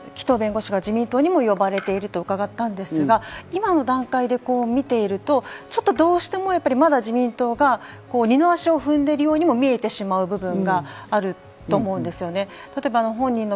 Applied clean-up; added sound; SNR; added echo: none; none; none; none.